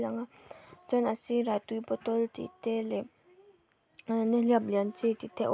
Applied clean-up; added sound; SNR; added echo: none; none; none; none.